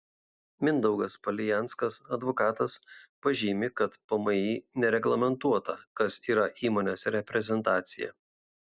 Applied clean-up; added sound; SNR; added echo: none; none; none; none.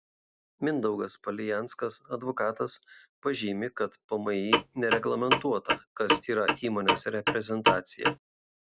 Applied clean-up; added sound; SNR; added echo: none; Clock; -2 dB; none.